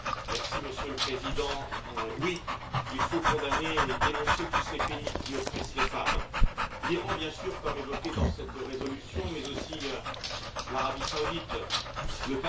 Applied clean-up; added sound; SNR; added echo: none; Dog; -4 dB; reverberation time 0.2 s.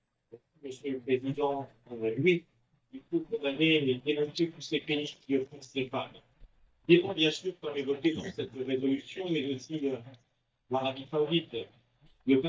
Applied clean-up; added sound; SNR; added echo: neural mask model DeepFilterNet 3.